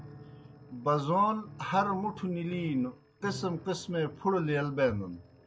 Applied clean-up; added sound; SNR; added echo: none; Piano; 17 dB; none.